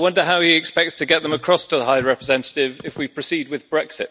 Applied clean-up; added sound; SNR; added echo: none; none; none; none.